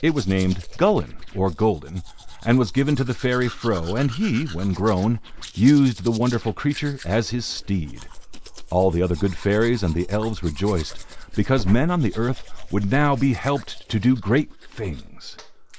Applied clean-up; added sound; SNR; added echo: none; Domestic sounds, home sounds; 10 dB; none.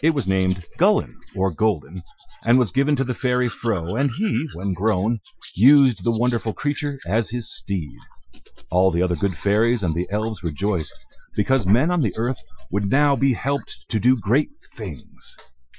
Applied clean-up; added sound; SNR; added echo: classical method Wiener filter.